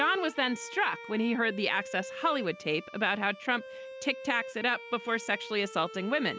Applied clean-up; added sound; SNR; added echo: none; Bowed string instrument; 13 dB; none.